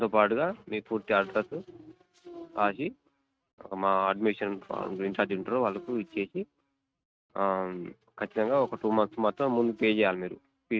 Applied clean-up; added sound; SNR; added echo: neural mask model RNNoise.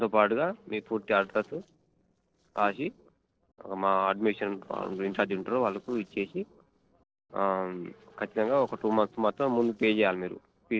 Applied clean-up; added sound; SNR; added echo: neural separator model SepFormer DNS4.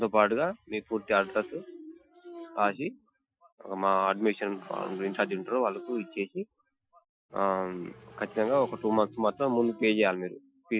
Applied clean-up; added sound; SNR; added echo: classical method Wiener filter.